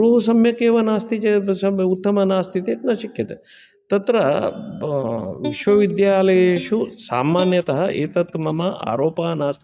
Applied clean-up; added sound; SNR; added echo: neural mask model DeepFilterNet 3.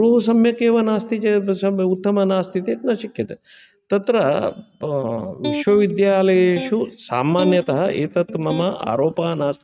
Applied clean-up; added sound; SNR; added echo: neural mask model RNNoise.